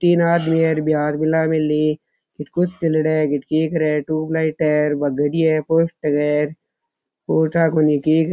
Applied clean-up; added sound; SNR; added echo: none; none; none; none.